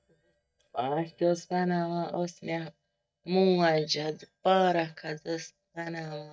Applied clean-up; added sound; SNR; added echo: neural mask model DeepFilterNet 3.